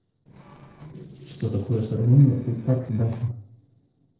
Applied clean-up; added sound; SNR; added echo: neural separator model SepFormer DNS4.